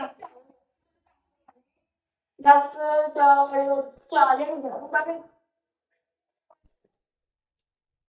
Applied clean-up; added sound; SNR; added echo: neural mask model DeepFilterNet 3.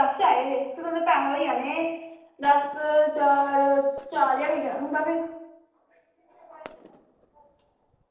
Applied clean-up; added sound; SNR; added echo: neural separator model SepFormer DNS4.